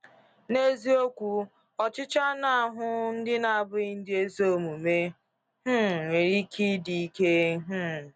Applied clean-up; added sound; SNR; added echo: none; none; none; none.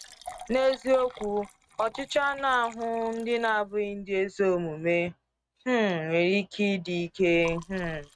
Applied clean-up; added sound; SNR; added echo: neural mask model RNNoise.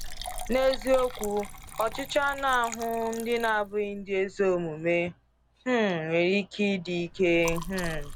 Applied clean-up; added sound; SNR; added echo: none; Bird + Liquid; 12 dB; none.